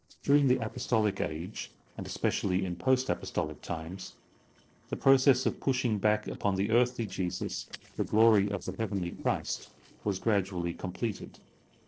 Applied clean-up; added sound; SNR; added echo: neural separator model SepFormer DNS4.